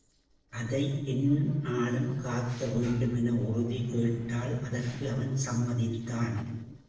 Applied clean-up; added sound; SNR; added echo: neural separator model SepFormer DNS4.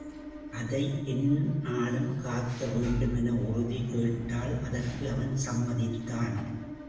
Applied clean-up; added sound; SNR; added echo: none; Engine / Mechanisms; 10 dB; reverberation time 1.0 s.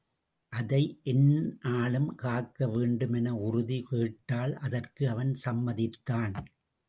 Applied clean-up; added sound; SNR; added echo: none; none; none; none.